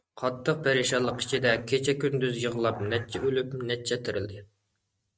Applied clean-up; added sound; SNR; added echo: neural mask model RNNoise.